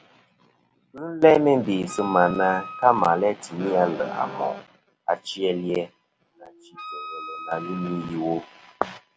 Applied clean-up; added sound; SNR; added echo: none; Wind instrument, woodwind instrument; 14 dB; none.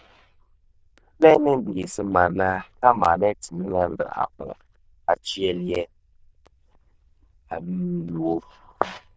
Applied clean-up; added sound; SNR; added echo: neural diffusion model UNIVERSE++.